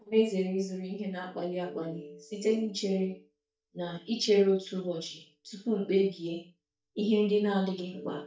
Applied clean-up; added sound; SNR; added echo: neural mask model DeepFilterNet 3.